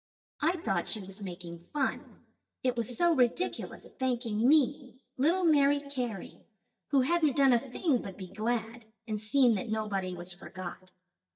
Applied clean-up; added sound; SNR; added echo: neural mask model DeepFilterNet 3.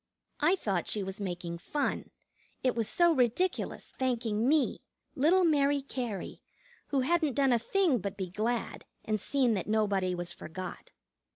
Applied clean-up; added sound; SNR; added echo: none; none; none; none.